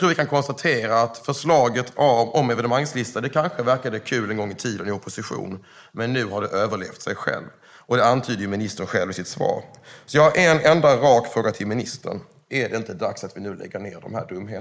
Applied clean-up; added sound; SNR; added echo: neural mask model Resemble Enhance denoiser.